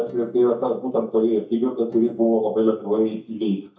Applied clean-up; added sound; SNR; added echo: neural mask model DeepFilterNet 3.